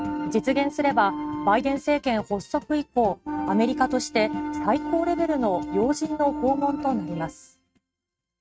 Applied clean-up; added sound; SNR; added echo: neural mask model RNNoise.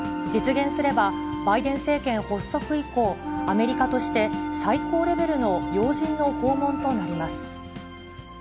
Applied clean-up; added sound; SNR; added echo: none; Wind instrument, woodwind instrument; 5 dB; none.